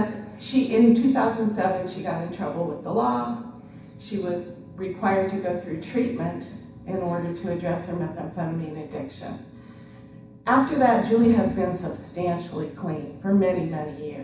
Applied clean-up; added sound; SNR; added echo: none; none; none; reverberation time 0.6 s.